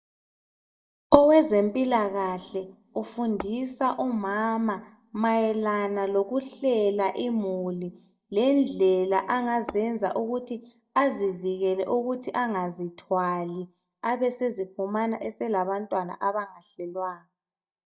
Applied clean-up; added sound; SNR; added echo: neural mask model DeepFilterNet 3.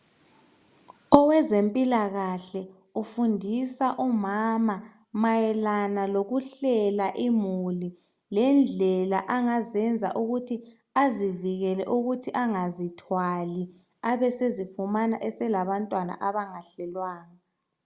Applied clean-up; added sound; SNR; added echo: none; none; none; none.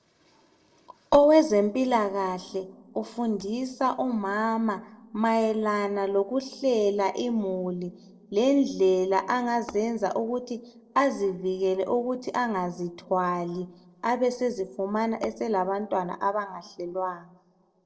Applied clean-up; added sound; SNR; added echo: neural separator model SepFormer DNS4.